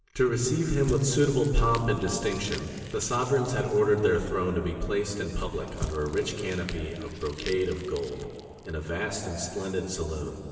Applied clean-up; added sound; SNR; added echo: none; Crumpling, crinkling / Crushing; 15 dB; reverberation time 2.8 s.